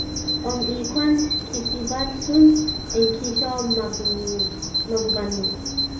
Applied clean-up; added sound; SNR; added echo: none; Bird vocalization, bird call, bird song; 4 dB; reverberation time 0.3 s.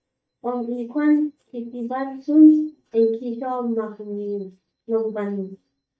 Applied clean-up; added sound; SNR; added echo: neural mask model DeepFilterNet 3.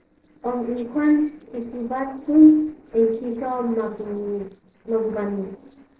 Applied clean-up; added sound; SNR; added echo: neural separator model SepFormer DNS4.